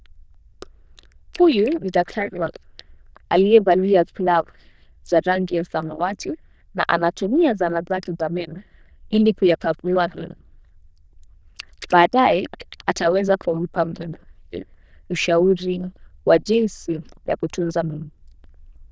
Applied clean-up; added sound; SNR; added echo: neural diffusion model UNIVERSE++.